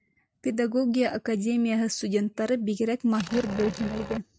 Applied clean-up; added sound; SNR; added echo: neural mask model RNNoise.